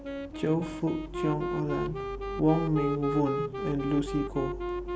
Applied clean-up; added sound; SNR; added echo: none; Wind instrument, woodwind instrument; 4 dB; none.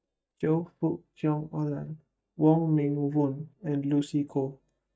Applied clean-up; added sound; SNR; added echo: neural mask model DeepFilterNet 3.